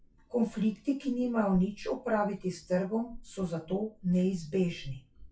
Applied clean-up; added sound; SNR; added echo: classical method WPE with log-MMSE.